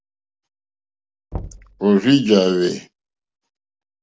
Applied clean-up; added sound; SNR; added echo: none; Knock; 16 dB; none.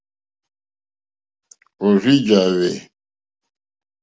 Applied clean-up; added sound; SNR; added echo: none; none; none; none.